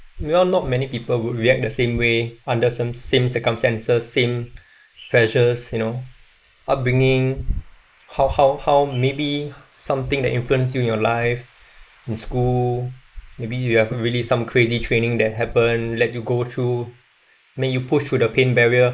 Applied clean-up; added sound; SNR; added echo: neural mask model Resemble Enhance denoiser.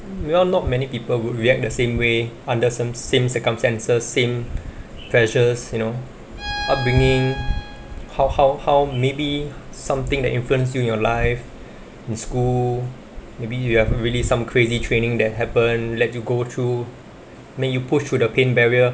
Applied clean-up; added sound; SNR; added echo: none; Bowed string instrument; 12 dB; none.